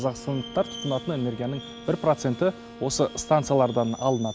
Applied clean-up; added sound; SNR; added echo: none; Subway, metro, underground + Wind instrument, woodwind instrument; 15 dB; none.